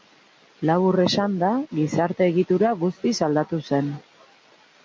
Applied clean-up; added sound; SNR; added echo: none; none; none; none.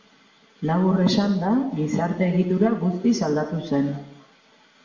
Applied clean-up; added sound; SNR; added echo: none; none; none; reverberation time 0.8 s.